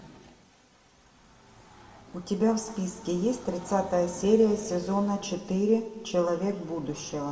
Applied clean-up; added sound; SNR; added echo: none; Train; 20 dB; reverberation time 1.7 s.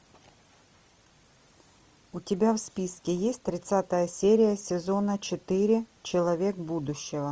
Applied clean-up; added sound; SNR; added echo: none; none; none; none.